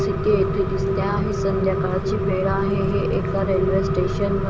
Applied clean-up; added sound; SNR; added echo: none; Rain; -1 dB; none.